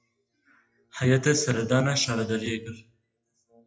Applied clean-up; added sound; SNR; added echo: classical method WPE with log-MMSE.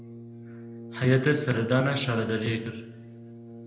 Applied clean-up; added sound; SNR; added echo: none; Brass instrument; 15 dB; reverberation time 0.8 s.